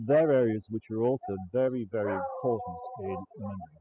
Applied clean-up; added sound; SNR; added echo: classical method spectral subtraction.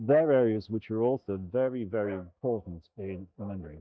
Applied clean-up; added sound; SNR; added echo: neural mask model DeepFilterNet 3.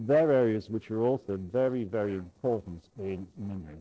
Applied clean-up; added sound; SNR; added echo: neural separator model SepFormer DNS4.